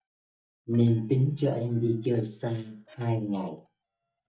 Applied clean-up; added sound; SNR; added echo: neural mask model DeepFilterNet 3.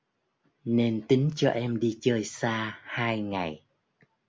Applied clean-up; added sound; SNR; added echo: none; none; none; none.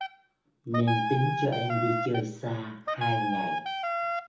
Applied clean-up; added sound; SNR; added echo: none; Wind instrument, woodwind instrument; 1 dB; reverberation time 1.0 s.